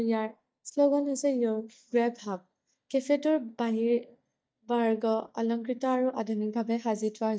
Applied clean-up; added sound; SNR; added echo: neural mask model DeepFilterNet 3.